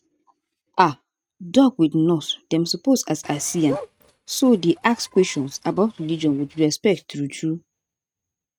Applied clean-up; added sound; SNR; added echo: neural mask model RNNoise.